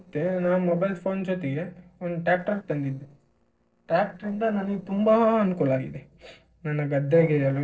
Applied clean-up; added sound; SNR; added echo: neural separator model SepFormer DNS4.